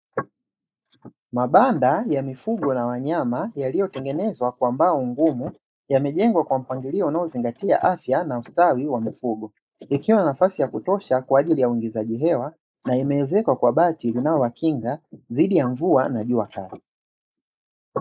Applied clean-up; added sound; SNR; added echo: neural mask model Resemble Enhance denoiser.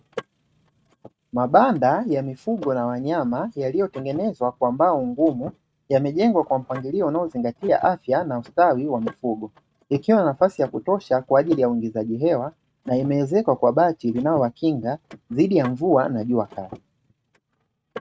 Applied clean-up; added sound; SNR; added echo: neural mask model RNNoise.